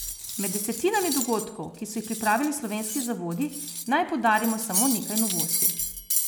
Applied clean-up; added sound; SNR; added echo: none; Cutlery, silverware; 3 dB; none.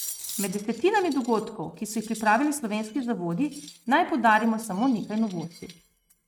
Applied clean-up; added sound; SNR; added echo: neural mask model RNNoise.